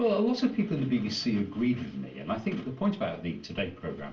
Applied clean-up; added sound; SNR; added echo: none; none; none; reverberation time 0.3 s.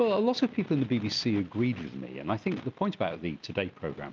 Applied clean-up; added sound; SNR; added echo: none; none; none; none.